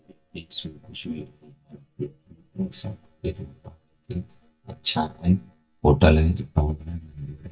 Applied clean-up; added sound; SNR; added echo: neural mask model DeepFilterNet 3.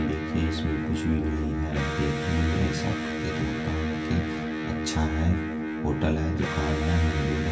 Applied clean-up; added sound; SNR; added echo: none; Electric guitar; 3 dB; reverberation time 0.8 s.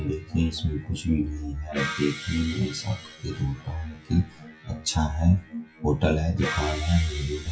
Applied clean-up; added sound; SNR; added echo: classical method WPE with log-MMSE.